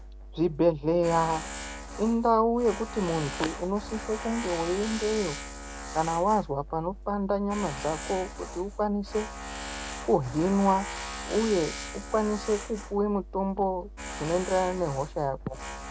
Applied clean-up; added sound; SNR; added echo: none; Tools; 10 dB; none.